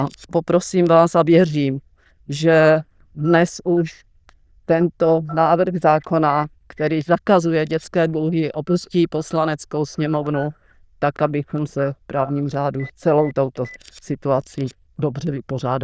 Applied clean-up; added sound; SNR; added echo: neural diffusion model UNIVERSE++.